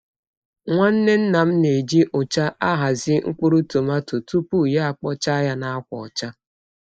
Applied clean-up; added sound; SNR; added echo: neural mask model Resemble Enhance denoiser.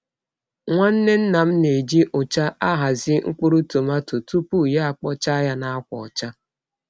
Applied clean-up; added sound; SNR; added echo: none; none; none; none.